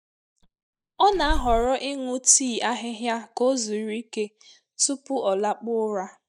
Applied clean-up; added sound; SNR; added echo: neural mask model DeepFilterNet 3.